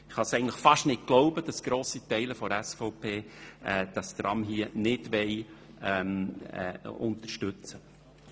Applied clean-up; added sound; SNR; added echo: none; none; none; none.